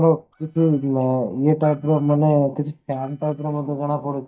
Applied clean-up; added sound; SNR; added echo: neural mask model DeepFilterNet 3.